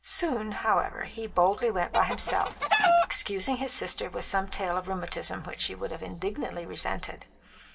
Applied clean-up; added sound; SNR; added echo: none; Chicken, rooster; -4 dB; reverberation time 2.3 s.